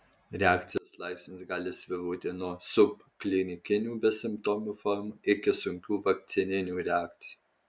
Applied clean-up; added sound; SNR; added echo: none; none; none; none.